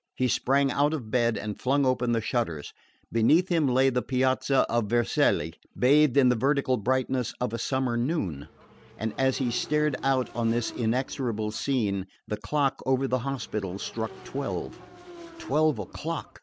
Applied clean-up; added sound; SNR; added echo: none; Motorcycle / Engine; 19 dB; none.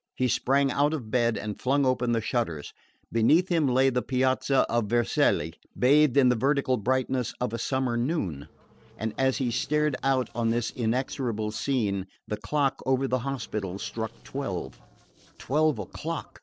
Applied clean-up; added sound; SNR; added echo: neural separator model SepFormer DNS4.